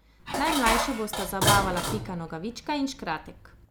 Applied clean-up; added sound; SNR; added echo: none; Dishes, pots, and pans; 0 dB; none.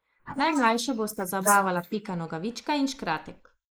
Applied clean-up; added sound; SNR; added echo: neural mask model Resemble Enhance denoiser.